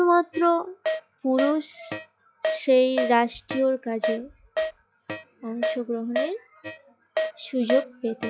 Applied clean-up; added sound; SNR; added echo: classical method log-MMSE.